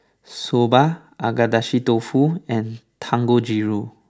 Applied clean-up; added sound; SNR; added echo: none; none; none; none.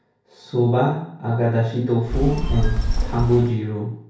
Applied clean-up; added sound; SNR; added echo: none; Telephone; 0 dB; reverberation time 0.6 s.